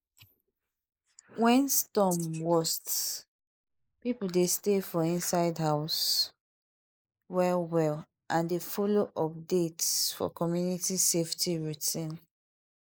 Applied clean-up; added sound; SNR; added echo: neural mask model Resemble Enhance denoiser.